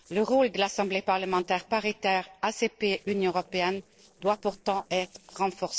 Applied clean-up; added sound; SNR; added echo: neural separator model SepFormer DNS4.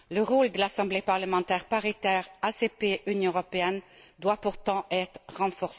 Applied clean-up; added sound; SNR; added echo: none; none; none; none.